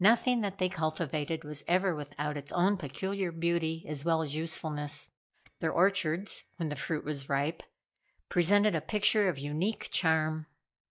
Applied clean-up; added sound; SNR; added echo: neural mask model DeepFilterNet 3.